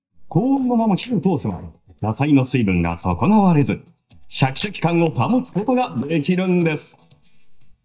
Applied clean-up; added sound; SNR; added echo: neural mask model DeepFilterNet 3.